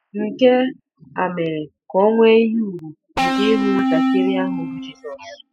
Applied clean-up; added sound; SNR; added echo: classical method spectral subtraction.